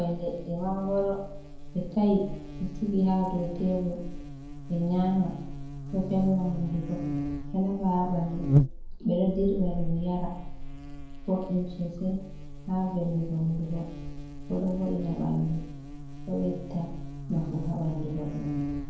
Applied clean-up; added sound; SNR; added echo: none; Buzz; 5 dB; reverberation time 0.9 s.